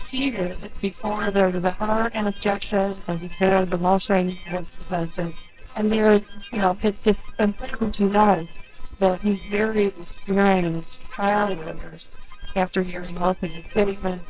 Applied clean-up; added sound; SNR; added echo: neural separator model SepFormer WHAMR!.